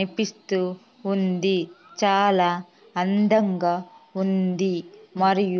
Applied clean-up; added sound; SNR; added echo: none; none; none; none.